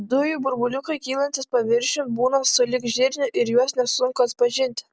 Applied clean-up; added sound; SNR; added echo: none; none; none; none.